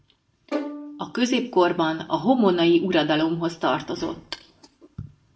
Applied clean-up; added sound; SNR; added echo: none; Bowed string instrument; 12 dB; reverberation time 0.4 s.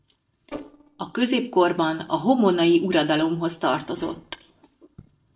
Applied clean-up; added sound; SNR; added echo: neural separator model SepFormer DNS4.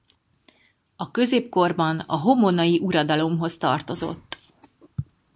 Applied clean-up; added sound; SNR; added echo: none; none; none; none.